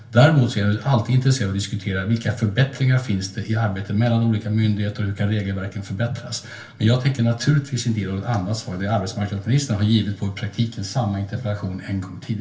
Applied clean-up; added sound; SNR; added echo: none; none; none; reverberation time 0.3 s.